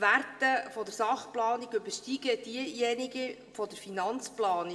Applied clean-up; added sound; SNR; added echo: none; none; none; reverberation time 0.8 s.